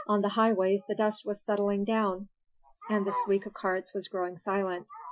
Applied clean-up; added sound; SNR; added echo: classical method Wiener filter.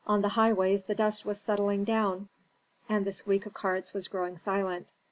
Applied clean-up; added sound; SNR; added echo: none; none; none; none.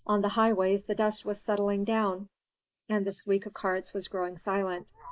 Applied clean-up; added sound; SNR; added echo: neural mask model Resemble Enhance denoiser.